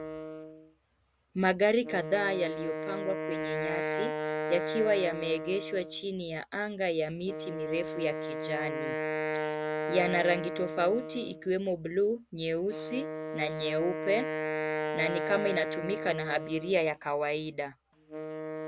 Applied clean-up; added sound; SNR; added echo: none; Wind instrument, woodwind instrument; 4 dB; none.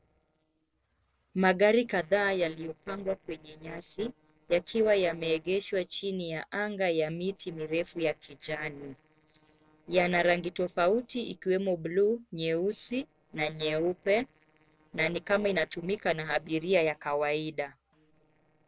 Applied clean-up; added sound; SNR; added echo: neural separator model SepFormer DNS4.